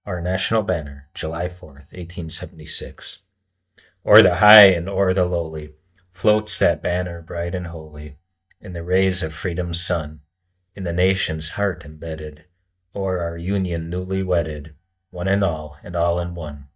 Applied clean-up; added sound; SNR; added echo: neural mask model DeepFilterNet 3.